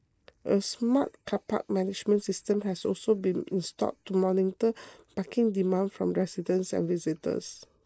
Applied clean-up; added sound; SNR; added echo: neural mask model Resemble Enhance denoiser.